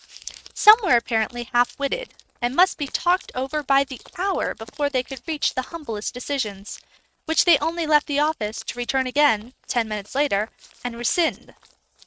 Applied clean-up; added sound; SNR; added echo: neural mask model RNNoise.